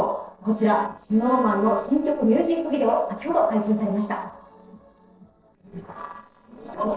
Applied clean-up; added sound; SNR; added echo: neural separator model SepFormer DNS4.